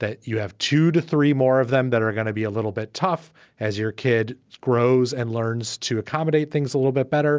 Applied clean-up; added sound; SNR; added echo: none; none; none; none.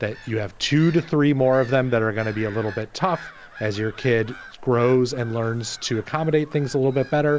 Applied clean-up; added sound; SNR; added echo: none; Gull, seagull / Bird vocalization, bird call, bird song; 19 dB; none.